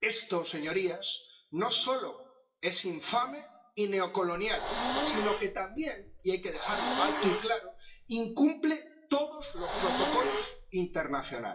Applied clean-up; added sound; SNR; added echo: classical method WPE with log-MMSE.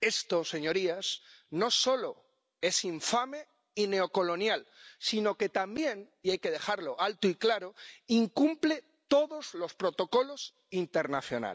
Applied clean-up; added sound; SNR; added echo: none; none; none; none.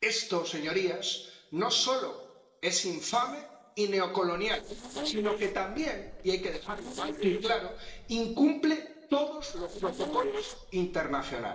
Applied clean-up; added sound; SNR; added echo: neural separator model SepFormer DNS4.